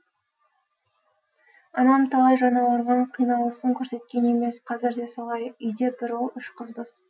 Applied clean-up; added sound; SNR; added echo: none; none; none; none.